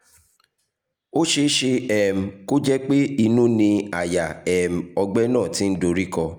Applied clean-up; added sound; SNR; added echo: none; none; none; none.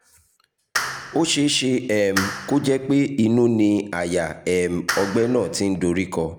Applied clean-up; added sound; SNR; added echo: none; Clapping; 10 dB; none.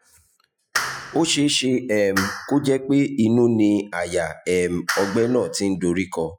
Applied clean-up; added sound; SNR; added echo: classical method Wiener filter.